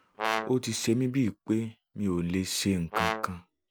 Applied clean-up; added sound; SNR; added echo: none; Brass instrument; 3 dB; none.